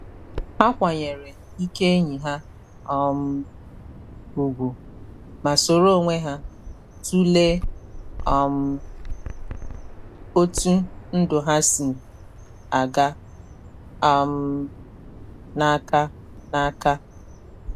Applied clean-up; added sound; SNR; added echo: none; Bird vocalization, bird call, bird song; 12 dB; none.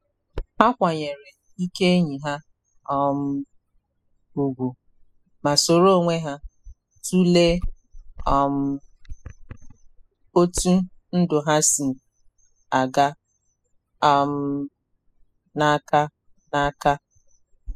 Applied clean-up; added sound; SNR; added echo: classical method spectral subtraction.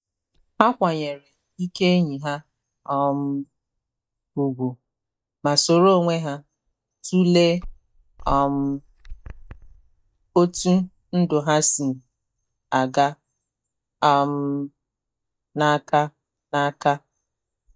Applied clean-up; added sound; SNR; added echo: neural mask model DeepFilterNet 3.